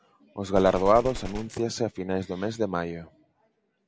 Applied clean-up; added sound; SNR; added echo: none; Gunshot, gunfire; 11 dB; none.